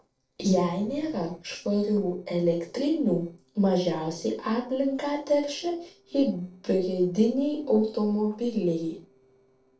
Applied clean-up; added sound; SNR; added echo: neural separator model SepFormer DNS4.